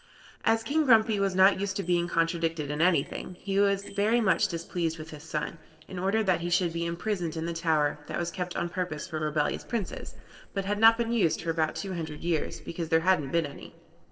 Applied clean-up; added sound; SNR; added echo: neural separator model SepFormer DNS4.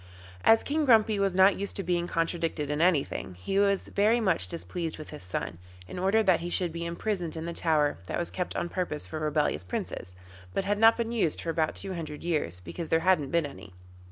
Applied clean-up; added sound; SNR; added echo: none; none; none; none.